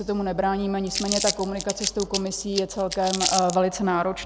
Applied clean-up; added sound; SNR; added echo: none; Crumpling, crinkling; 5 dB; none.